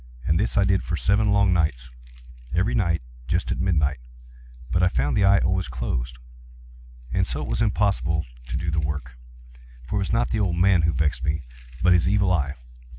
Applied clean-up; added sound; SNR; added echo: none; none; none; none.